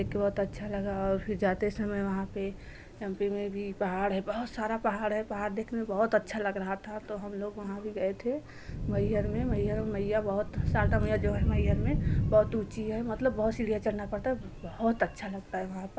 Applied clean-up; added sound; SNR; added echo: none; Thunder / Rain; 4 dB; none.